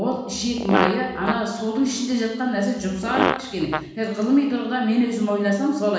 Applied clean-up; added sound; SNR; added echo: none; Fart; 4 dB; reverberation time 1.1 s.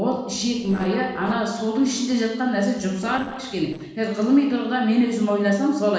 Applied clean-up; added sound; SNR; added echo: neural separator model SepFormer DNS4.